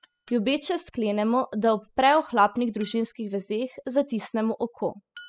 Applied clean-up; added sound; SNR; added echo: classical method spectral subtraction.